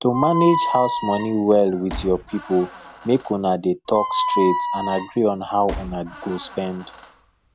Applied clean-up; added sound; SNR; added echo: none; Squeak; 6 dB; none.